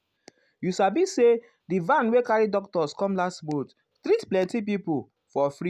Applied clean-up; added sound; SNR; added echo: none; none; none; none.